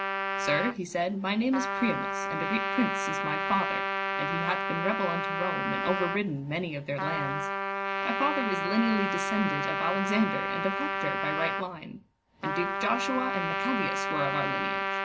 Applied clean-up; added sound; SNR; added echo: none; Trumpet; 0 dB; none.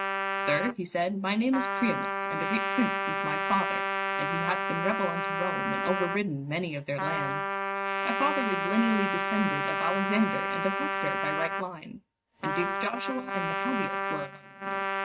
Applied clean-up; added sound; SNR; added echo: neural mask model RNNoise.